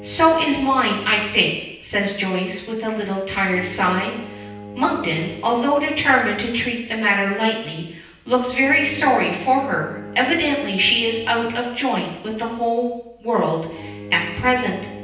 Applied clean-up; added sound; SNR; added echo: none; Bowed string instrument; 17 dB; reverberation time 0.9 s.